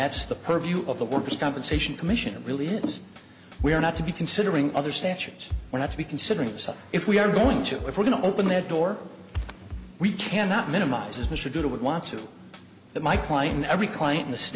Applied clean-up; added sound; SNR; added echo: none; Drum kit; 13 dB; none.